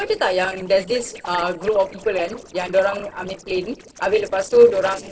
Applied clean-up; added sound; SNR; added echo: neural separator model SepFormer DNS4.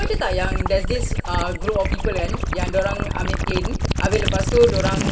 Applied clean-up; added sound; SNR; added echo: none; Gurgling / Liquid; -1 dB; reverberation time 2.8 s.